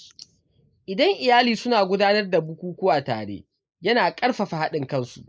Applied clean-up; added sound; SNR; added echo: neural mask model Resemble Enhance denoiser.